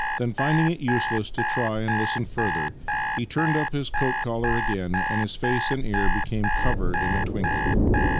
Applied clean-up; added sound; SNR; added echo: none; Thunder + Alarm; -3 dB; none.